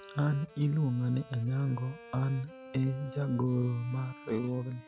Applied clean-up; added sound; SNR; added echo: none; Bowed string instrument; 18 dB; none.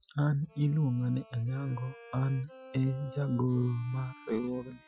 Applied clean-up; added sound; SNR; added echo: classical method Wiener filter.